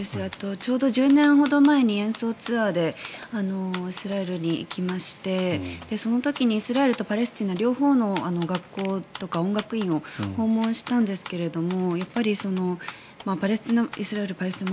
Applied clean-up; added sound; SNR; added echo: none; Typewriter; 17 dB; none.